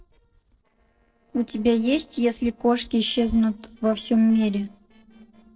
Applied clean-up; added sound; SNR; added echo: neural separator model SepFormer DNS4.